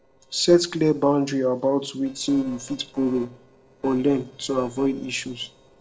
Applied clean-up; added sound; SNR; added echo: neural separator model SepFormer DNS4.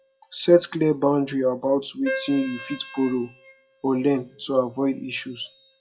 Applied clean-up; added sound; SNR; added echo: classical method WPE with log-MMSE.